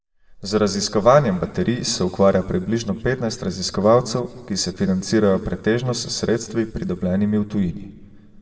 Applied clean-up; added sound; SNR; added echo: none; none; none; reverberation time 1.3 s.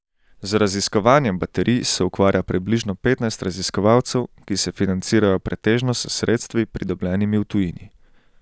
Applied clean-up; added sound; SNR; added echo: none; none; none; none.